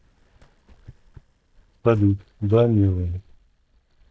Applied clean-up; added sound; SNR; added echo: neural mask model DeepFilterNet 3.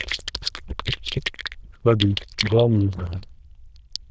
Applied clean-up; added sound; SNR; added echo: neural diffusion model UNIVERSE++.